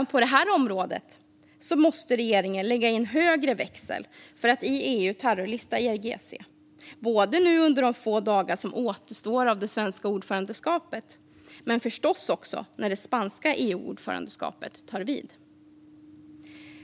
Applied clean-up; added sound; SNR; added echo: none; none; none; none.